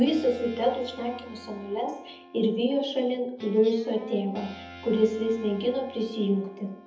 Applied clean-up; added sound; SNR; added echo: none; Guitar; 18 dB; reverberation time 0.7 s.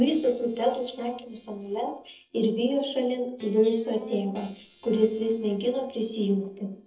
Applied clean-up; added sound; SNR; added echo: neural separator model SepFormer DNS4.